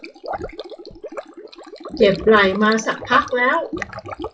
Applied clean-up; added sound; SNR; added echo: classical method WPE with log-MMSE.